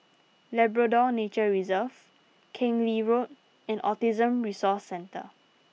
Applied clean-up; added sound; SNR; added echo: none; none; none; none.